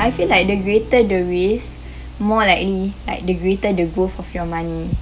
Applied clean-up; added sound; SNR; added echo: none; Acoustic guitar / Strum; 20 dB; none.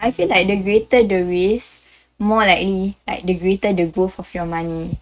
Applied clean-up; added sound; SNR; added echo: neural mask model RNNoise.